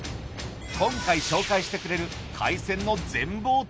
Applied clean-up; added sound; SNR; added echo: none; none; none; none.